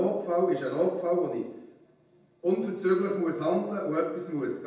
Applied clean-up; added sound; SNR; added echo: none; none; none; reverberation time 0.8 s.